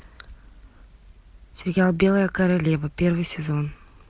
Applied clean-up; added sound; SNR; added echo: none; none; none; none.